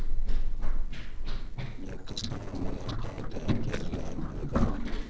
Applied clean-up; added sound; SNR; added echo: neural separator model SepFormer DNS4.